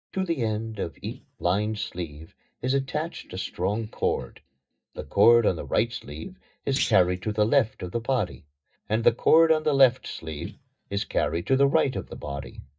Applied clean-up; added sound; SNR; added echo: neural mask model DeepFilterNet 3.